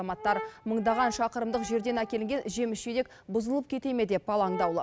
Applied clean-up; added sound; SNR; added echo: none; Brass instrument; 13 dB; none.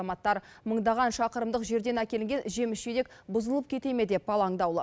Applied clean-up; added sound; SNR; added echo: none; none; none; none.